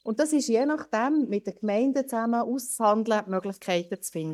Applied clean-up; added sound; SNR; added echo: neural mask model DeepFilterNet 3.